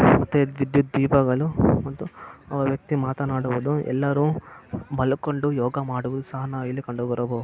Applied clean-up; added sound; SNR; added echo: none; none; none; none.